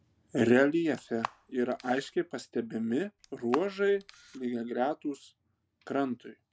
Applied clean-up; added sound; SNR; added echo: none; Camera; 13 dB; none.